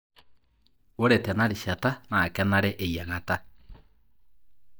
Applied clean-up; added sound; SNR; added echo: neural mask model DeepFilterNet 3.